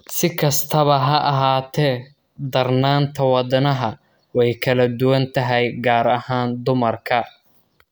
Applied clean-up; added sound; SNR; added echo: none; none; none; none.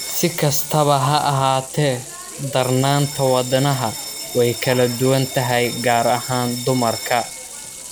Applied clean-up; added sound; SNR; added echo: none; Sink (filling or washing) / Water tap, faucet + Bell; 11 dB; none.